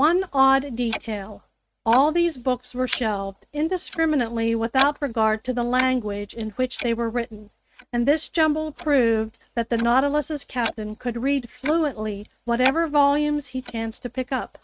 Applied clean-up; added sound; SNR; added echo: neural mask model RNNoise.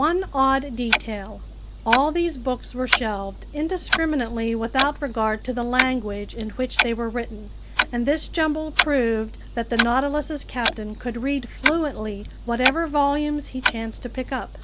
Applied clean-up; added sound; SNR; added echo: none; Clock; 4 dB; none.